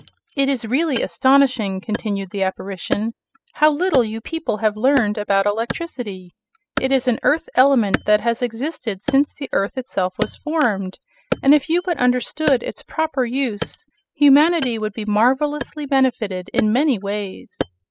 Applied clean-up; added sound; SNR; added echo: classical method spectral subtraction.